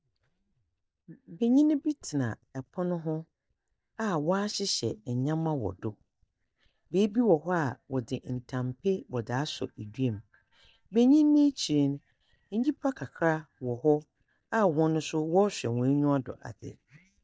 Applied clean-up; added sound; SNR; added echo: neural mask model DeepFilterNet 3.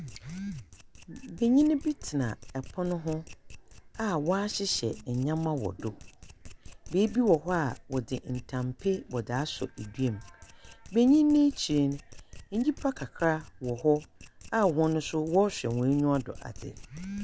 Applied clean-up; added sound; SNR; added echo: none; Domestic sounds, home sounds; 18 dB; none.